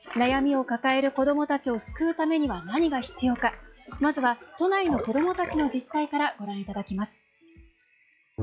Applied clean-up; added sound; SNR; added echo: classical method log-MMSE.